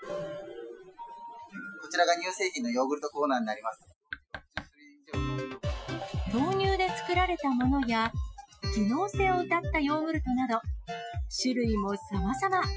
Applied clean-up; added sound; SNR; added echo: classical method Wiener filter.